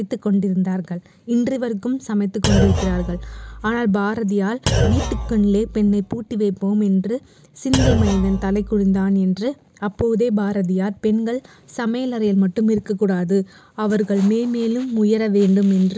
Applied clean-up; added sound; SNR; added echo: none; Thump, thud; 3 dB; none.